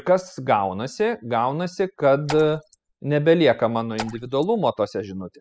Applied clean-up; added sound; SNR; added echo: classical method spectral subtraction.